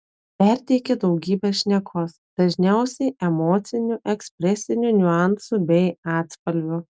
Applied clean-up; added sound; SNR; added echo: none; none; none; none.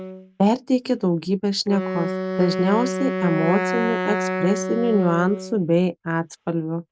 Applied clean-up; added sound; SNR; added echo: none; Wind instrument, woodwind instrument; 6 dB; none.